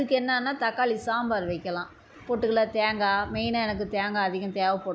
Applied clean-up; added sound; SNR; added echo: none; none; none; none.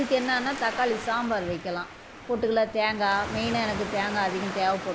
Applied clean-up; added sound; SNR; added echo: none; Waves, surf; 10 dB; none.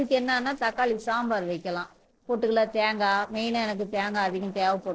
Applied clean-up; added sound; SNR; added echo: neural separator model SepFormer DNS4.